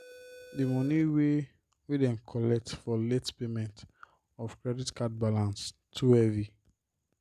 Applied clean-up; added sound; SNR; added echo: none; none; none; none.